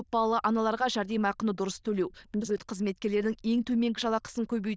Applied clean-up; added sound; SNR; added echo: neural diffusion model UNIVERSE++.